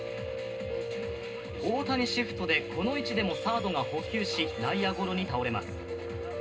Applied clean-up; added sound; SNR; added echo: none; Piano; 4 dB; reverberation time 0.2 s.